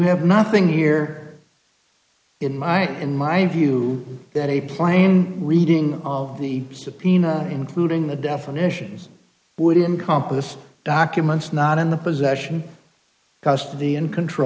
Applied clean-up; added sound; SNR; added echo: none; none; none; none.